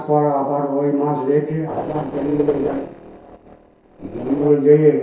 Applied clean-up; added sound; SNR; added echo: neural separator model SepFormer DNS4.